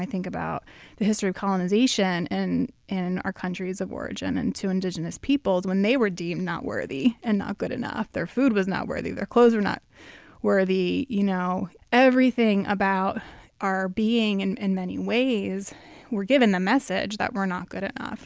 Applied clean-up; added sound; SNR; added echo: none; none; none; none.